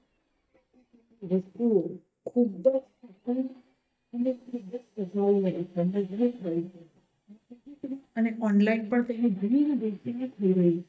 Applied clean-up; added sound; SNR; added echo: neural mask model DeepFilterNet 3.